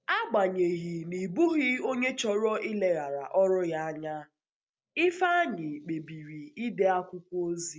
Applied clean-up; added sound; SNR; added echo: none; none; none; none.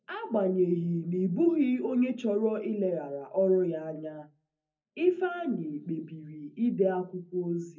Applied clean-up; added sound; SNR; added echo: none; none; none; reverberation time 0.4 s.